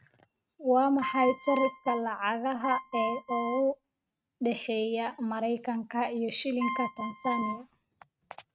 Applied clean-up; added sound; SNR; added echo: neural mask model RNNoise.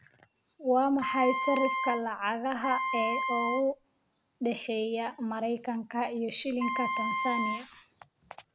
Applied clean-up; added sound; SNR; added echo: none; Wind instrument, woodwind instrument; 2 dB; none.